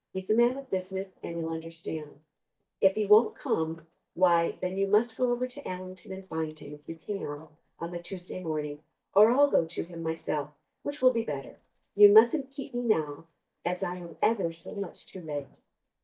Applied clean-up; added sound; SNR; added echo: neural mask model DeepFilterNet 3.